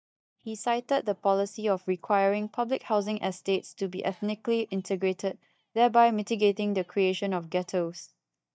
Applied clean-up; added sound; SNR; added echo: neural mask model DeepFilterNet 3.